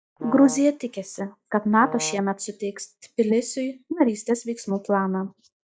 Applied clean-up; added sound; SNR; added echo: classical method log-MMSE.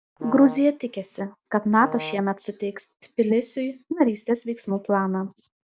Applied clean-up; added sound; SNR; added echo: none; Brass instrument; 13 dB; none.